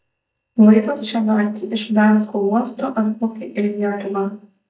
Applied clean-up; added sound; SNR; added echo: neural mask model DeepFilterNet 3.